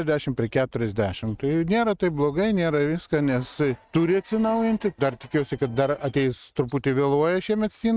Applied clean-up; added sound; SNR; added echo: neural mask model RNNoise.